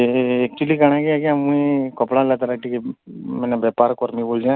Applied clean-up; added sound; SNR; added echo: none; none; none; none.